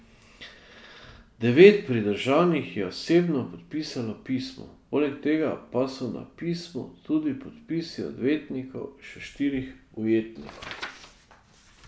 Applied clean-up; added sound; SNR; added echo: none; none; none; none.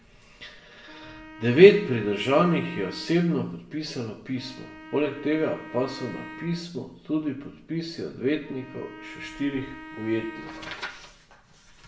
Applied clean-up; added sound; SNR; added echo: none; Wind instrument, woodwind instrument; 18 dB; reverberation time 0.6 s.